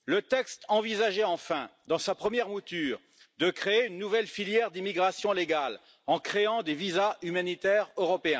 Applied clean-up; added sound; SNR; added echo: none; none; none; none.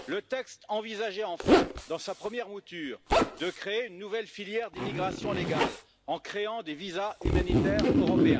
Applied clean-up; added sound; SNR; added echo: none; Zipper (clothing); -4 dB; none.